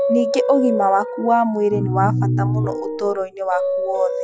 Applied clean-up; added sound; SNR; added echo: classical method Wiener filter.